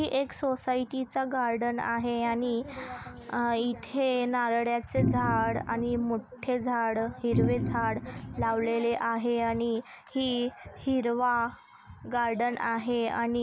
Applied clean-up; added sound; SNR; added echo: none; Organ; 2 dB; none.